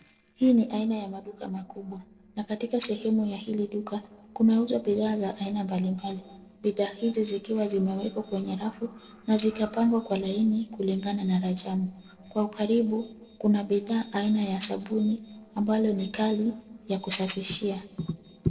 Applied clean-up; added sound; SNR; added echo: neural separator model SepFormer DNS4.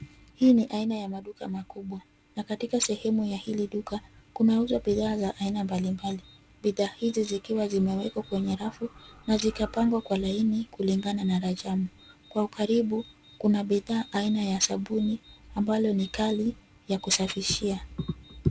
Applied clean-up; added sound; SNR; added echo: none; none; none; none.